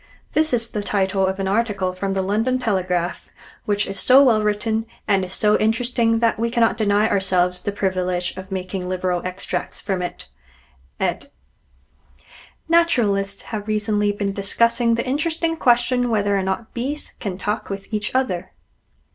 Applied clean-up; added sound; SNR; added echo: none; none; none; none.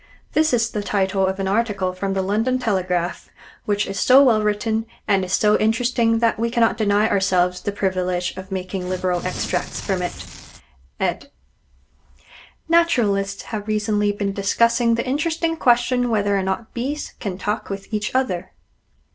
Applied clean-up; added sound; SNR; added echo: none; Tearing; 13 dB; none.